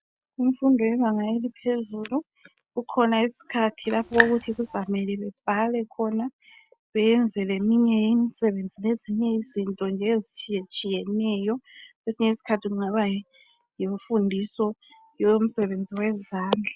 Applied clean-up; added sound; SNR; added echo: none; Raindrop; 4 dB; none.